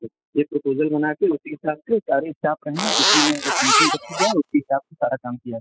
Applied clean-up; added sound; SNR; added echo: classical method spectral subtraction.